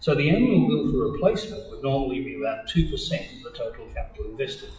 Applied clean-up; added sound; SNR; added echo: classical method WPE with log-MMSE.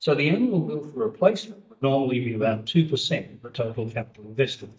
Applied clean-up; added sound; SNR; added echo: neural mask model DeepFilterNet 3.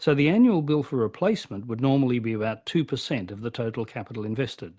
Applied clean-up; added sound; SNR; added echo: none; none; none; none.